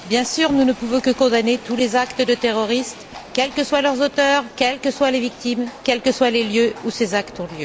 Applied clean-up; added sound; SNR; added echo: none; Livestock, farm animals, working animals; 19 dB; none.